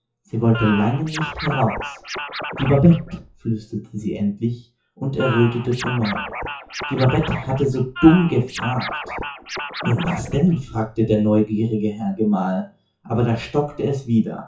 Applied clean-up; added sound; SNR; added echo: classical method WPE with log-MMSE.